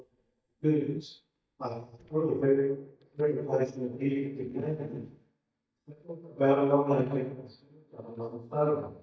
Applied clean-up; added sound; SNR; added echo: neural mask model DeepFilterNet 3.